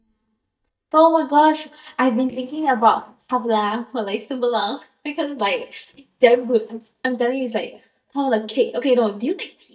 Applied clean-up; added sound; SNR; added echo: neural mask model DeepFilterNet 3.